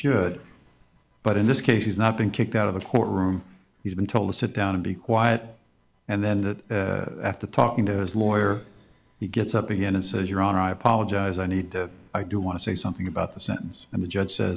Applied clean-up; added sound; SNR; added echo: none; none; none; none.